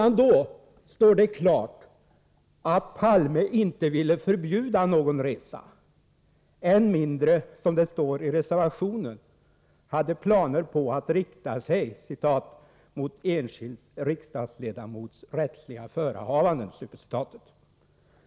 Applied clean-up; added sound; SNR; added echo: none; none; none; none.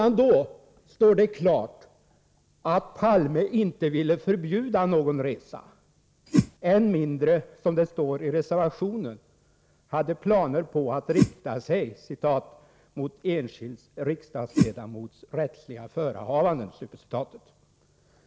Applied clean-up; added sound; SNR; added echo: none; Whoosh, swoosh, swish; -3 dB; none.